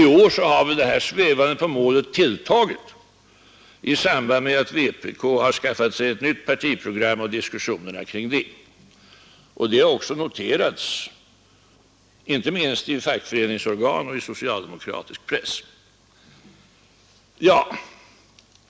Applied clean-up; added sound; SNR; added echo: none; none; none; none.